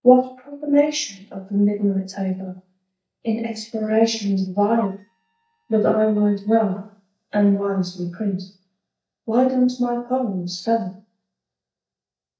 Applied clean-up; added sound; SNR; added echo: neural mask model DeepFilterNet 3.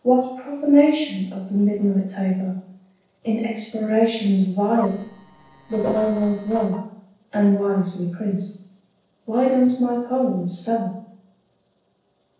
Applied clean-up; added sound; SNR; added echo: neural separator model SepFormer DNS4.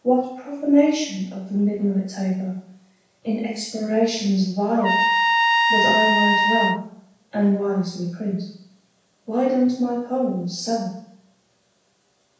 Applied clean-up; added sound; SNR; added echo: none; Trumpet; -4 dB; reverberation time 0.7 s.